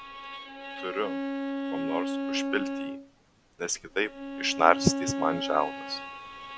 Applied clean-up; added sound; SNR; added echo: none; Bowed string instrument; 3 dB; none.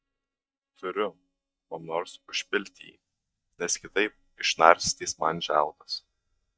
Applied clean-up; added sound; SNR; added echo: neural mask model DeepFilterNet 3.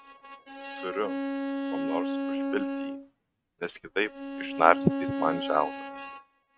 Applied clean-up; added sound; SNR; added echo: neural mask model RNNoise.